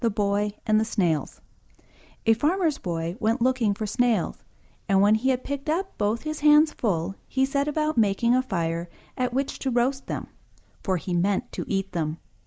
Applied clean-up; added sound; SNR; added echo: neural mask model Resemble Enhance denoiser.